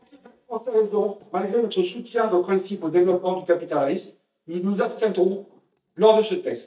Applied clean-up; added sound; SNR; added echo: neural mask model DeepFilterNet 3.